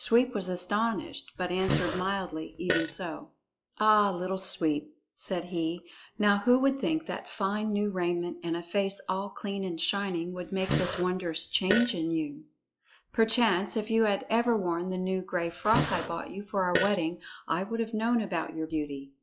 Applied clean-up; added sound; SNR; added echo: classical method log-MMSE.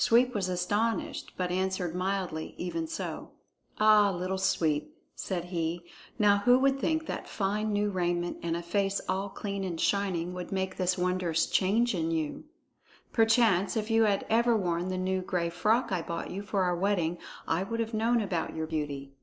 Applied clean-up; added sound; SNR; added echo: none; none; none; none.